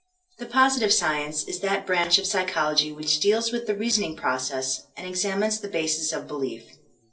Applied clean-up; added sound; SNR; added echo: neural separator model SepFormer DNS4.